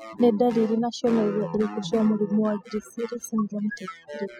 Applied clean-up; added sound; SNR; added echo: classical method spectral subtraction.